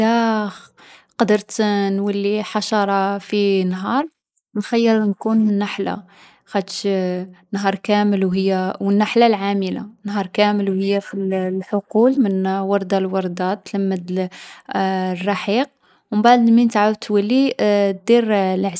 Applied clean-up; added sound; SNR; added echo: neural mask model Resemble Enhance denoiser.